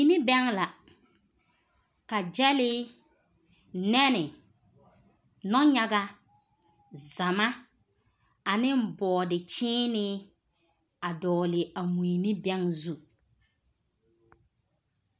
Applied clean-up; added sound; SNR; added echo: none; none; none; none.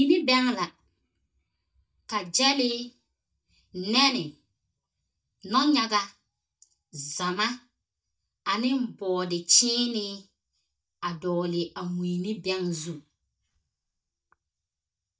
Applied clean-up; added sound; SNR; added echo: neural mask model DeepFilterNet 3.